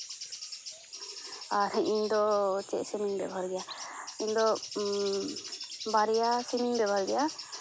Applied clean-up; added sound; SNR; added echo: none; Bird; 12 dB; none.